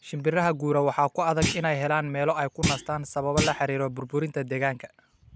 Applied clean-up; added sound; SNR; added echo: none; Thump, thud; 3 dB; none.